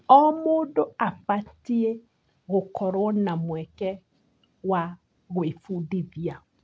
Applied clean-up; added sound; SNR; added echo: none; none; none; none.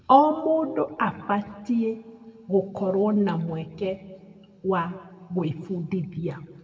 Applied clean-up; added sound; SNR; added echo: none; Wind instrument, woodwind instrument; 17 dB; reverberation time 1.4 s.